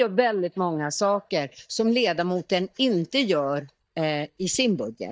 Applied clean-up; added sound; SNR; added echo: neural mask model DeepFilterNet 3.